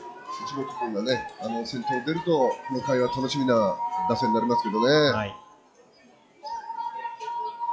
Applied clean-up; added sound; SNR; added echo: classical method log-MMSE.